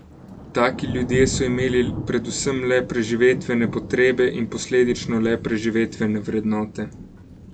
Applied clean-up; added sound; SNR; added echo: none; Thunder; 11 dB; none.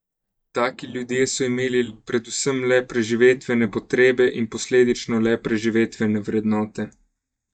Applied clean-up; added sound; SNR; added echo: neural mask model DeepFilterNet 3.